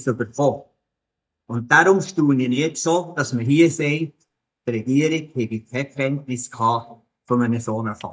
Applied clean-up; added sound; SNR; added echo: neural mask model DeepFilterNet 3.